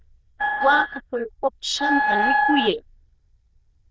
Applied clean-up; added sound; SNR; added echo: neural diffusion model UNIVERSE++.